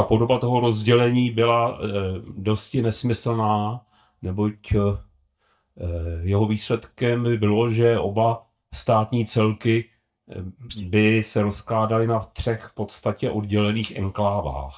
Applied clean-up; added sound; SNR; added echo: neural mask model DeepFilterNet 3.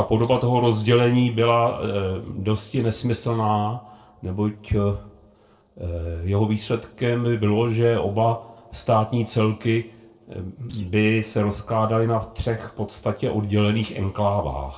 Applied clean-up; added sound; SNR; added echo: neural separator model SepFormer DNS4.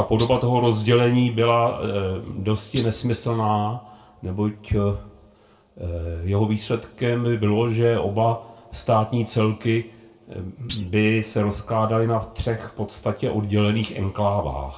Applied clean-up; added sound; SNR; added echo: none; Thump, thud; 20 dB; reverberation time 0.3 s.